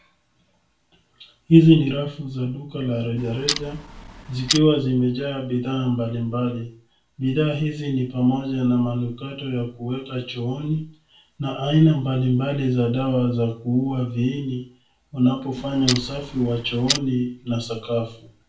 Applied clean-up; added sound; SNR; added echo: none; Clock; 8 dB; reverberation time 0.4 s.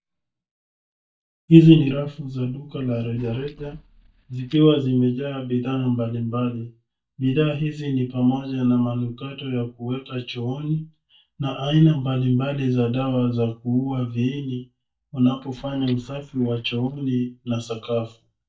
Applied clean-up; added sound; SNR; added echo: neural mask model DeepFilterNet 3.